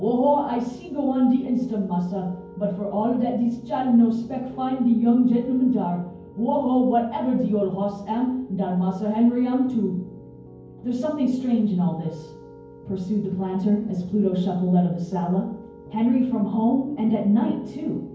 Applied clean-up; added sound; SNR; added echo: none; Piano; 20 dB; reverberation time 0.9 s.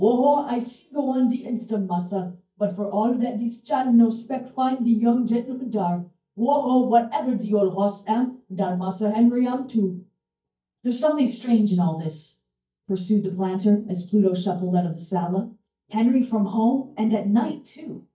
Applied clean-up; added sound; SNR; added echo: neural mask model DeepFilterNet 3.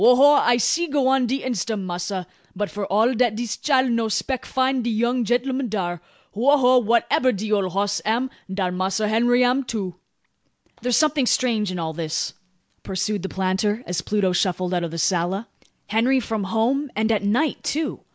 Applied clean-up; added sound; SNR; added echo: none; none; none; none.